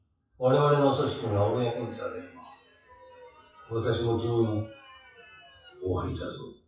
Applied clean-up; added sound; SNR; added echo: classical method WPE with log-MMSE.